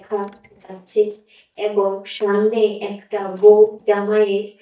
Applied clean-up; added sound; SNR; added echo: neural mask model DeepFilterNet 3.